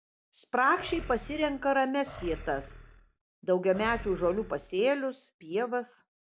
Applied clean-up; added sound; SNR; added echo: none; Animal; 14 dB; none.